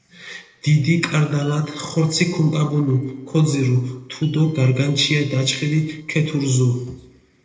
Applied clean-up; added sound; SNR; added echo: neural separator model SepFormer DNS4.